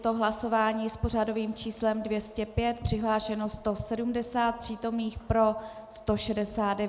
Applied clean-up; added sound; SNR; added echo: none; none; none; none.